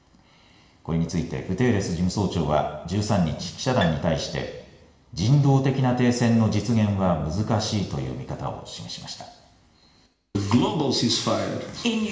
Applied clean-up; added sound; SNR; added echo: none; Bowed string instrument; 14 dB; reverberation time 1.1 s.